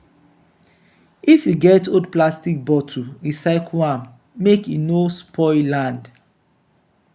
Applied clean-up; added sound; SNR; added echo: none; none; none; none.